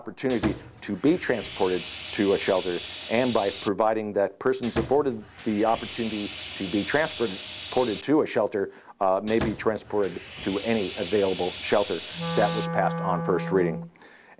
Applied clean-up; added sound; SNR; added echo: none; Sawing + Wind instrument, woodwind instrument; 8 dB; none.